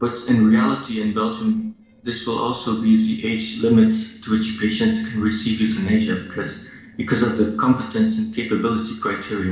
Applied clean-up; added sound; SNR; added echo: neural separator model SepFormer DNS4.